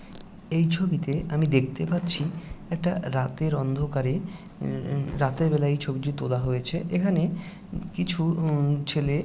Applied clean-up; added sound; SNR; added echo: none; Fireworks + Crackle; 19 dB; none.